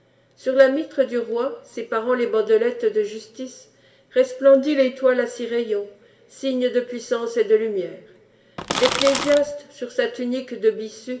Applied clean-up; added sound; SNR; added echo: none; Crackle; 3 dB; reverberation time 0.7 s.